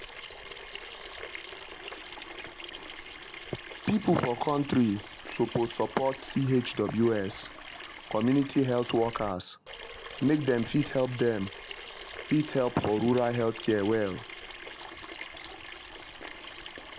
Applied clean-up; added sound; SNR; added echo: none; Sink (filling or washing) / Water tap, faucet; 12 dB; none.